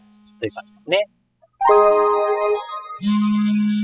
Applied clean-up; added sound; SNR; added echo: classical method spectral subtraction.